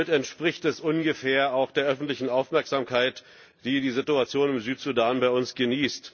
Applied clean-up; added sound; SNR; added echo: none; none; none; none.